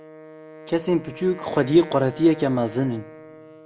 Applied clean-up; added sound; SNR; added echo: none; Wind instrument, woodwind instrument; 17 dB; reverberation time 0.3 s.